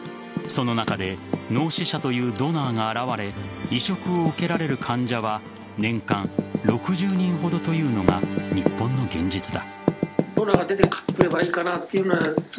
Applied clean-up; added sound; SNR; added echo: none; Typing; 4 dB; none.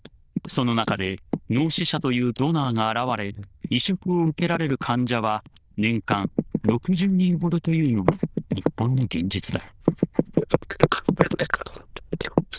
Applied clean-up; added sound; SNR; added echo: neural diffusion model UNIVERSE++.